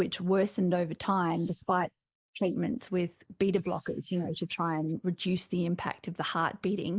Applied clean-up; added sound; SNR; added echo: neural mask model Resemble Enhance denoiser.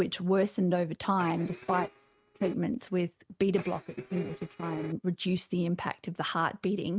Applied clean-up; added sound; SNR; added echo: neural mask model RNNoise.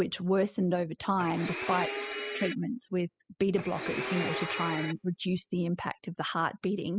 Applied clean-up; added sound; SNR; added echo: classical method spectral subtraction.